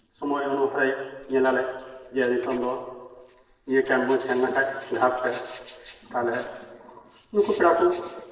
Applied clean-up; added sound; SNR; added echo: neural separator model SepFormer DNS4.